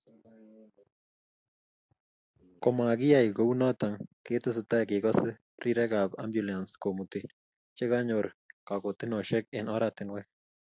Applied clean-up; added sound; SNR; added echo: none; none; none; none.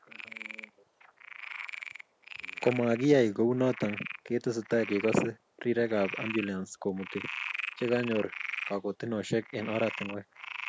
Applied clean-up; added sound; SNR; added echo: none; Frog; 11 dB; none.